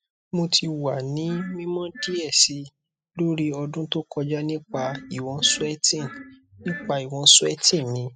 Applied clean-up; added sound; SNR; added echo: classical method spectral subtraction.